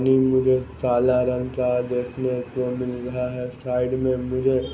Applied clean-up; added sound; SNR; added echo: none; none; none; none.